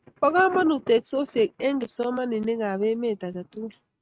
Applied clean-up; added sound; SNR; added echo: neural mask model RNNoise.